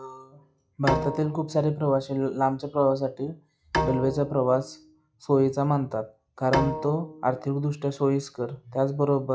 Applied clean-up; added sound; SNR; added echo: classical method log-MMSE.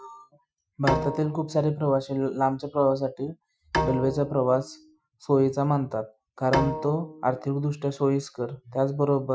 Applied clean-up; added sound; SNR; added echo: classical method Wiener filter.